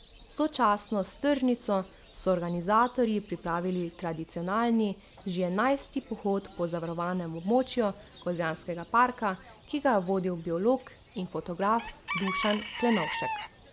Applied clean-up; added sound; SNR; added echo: none; Bird / Chicken, rooster; 14 dB; none.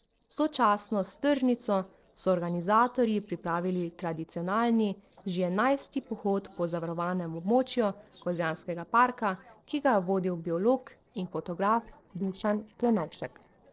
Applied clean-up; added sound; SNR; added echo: neural separator model SepFormer DNS4.